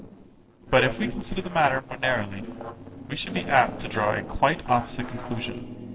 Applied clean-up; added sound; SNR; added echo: neural separator model SepFormer DNS4.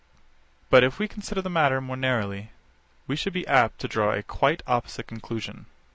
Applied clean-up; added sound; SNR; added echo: none; none; none; none.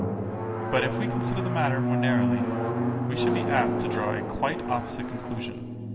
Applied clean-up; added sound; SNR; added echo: none; Drum; -4 dB; reverberation time 1.8 s.